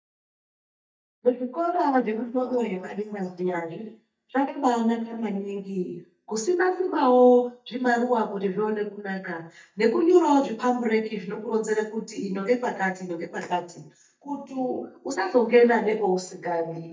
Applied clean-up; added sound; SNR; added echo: neural mask model DeepFilterNet 3.